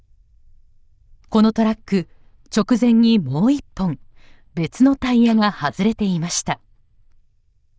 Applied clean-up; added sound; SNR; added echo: neural diffusion model UNIVERSE++.